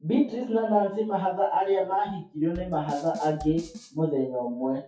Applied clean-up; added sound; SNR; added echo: classical method WPE with log-MMSE.